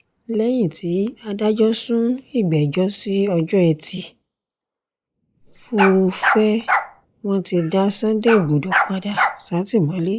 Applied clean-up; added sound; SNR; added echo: neural mask model Resemble Enhance denoiser.